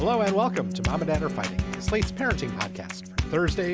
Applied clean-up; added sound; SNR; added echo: none; Bowed string instrument; 8 dB; none.